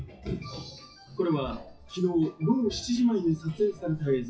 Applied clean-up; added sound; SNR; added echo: classical method WPE with log-MMSE.